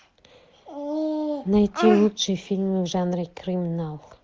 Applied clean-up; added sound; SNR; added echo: none; none; none; none.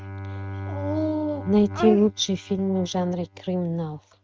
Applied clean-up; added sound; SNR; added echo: neural mask model RNNoise.